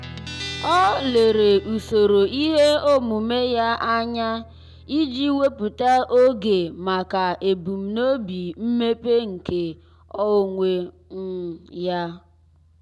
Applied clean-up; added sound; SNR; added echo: none; Guitar; 19 dB; none.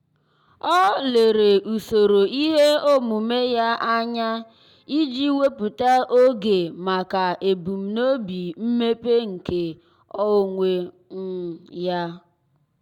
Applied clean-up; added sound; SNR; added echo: none; none; none; none.